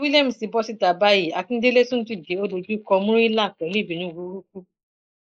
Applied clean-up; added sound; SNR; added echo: neural mask model Resemble Enhance denoiser.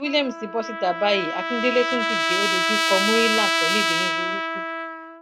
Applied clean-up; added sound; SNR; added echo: none; Trumpet; -2 dB; none.